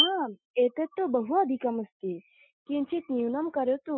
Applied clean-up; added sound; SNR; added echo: classical method Wiener filter.